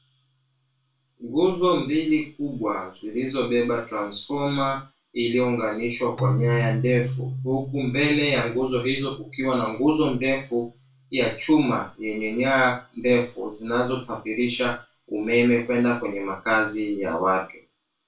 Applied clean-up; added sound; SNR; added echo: none; Keyboard (musical); 11 dB; reverberation time 0.2 s.